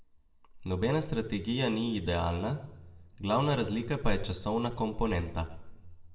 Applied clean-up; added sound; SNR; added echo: none; none; none; reverberation time 0.7 s.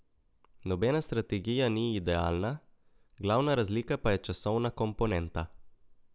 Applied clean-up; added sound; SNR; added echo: none; none; none; none.